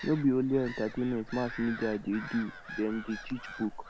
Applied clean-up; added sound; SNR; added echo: none; Gull, seagull / Bird vocalization, bird call, bird song; 12 dB; none.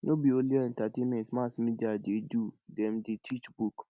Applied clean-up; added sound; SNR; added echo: none; none; none; none.